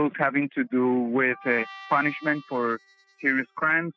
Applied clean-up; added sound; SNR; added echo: classical method spectral subtraction.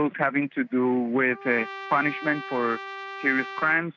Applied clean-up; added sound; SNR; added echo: none; Trumpet; 13 dB; none.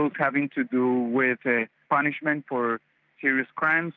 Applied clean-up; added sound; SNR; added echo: none; none; none; none.